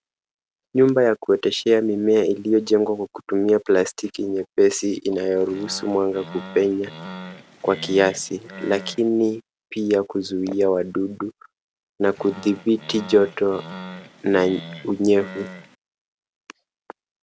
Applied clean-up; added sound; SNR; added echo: none; Animal; 16 dB; none.